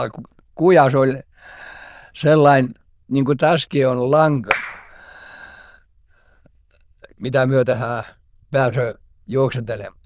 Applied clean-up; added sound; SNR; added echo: neural diffusion model UNIVERSE++.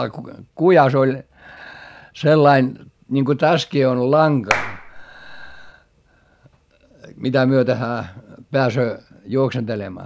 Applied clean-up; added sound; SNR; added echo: none; Clapping; 7 dB; none.